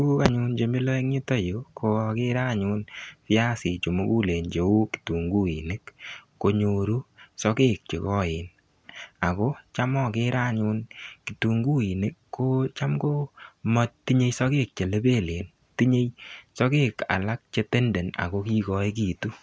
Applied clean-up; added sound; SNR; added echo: none; none; none; none.